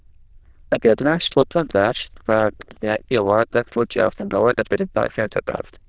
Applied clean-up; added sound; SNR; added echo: neural diffusion model UNIVERSE++.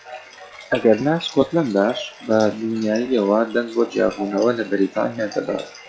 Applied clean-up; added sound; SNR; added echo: classical method log-MMSE.